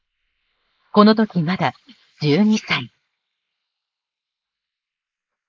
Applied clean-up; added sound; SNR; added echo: neural mask model Resemble Enhance denoiser.